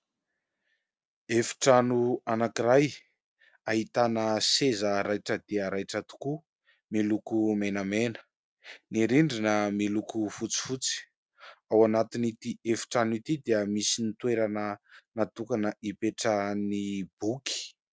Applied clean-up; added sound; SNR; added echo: none; none; none; none.